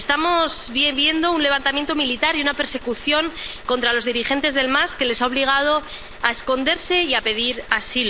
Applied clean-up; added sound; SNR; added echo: none; Gunshot, gunfire; 16 dB; none.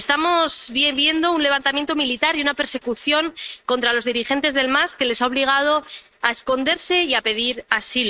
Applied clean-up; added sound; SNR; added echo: neural mask model RNNoise.